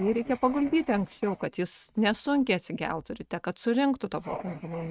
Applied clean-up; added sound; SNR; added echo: neural mask model RNNoise.